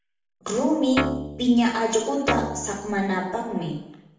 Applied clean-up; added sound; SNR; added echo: none; Guitar; 6 dB; reverberation time 0.8 s.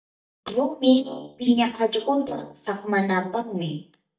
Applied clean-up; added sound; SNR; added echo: neural mask model DeepFilterNet 3.